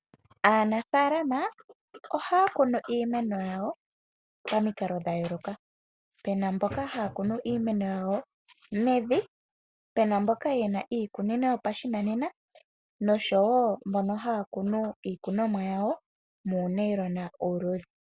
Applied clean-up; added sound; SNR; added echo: none; none; none; none.